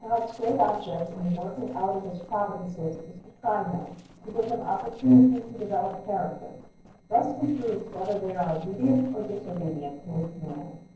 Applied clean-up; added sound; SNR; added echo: neural separator model SepFormer DNS4.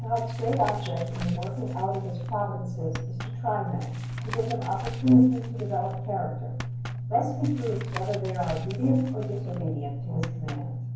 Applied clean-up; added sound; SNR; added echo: none; Tap; 16 dB; reverberation time 0.9 s.